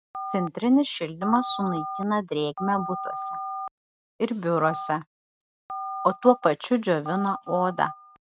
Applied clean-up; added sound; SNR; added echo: neural mask model RNNoise.